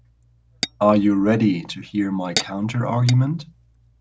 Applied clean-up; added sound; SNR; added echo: none; Tap / Glass; 13 dB; none.